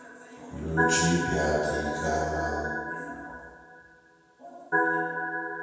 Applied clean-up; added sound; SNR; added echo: none; Organ; 0 dB; reverberation time 1.2 s.